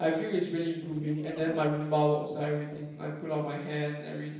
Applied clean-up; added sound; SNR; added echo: neural separator model SepFormer DNS4.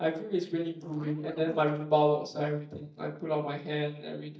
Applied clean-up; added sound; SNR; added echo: neural mask model DeepFilterNet 3.